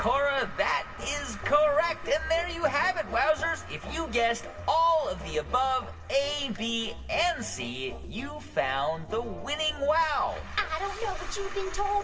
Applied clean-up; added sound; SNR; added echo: none; Thunder; 13 dB; reverberation time 1.6 s.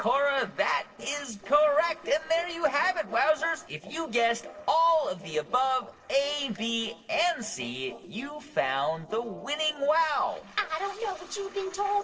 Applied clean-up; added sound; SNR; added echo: neural separator model SepFormer DNS4.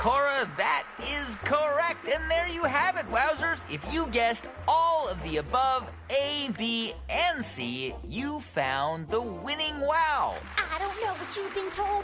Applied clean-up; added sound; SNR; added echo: none; none; none; none.